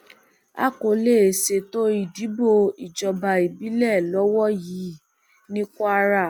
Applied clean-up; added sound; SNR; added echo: none; none; none; none.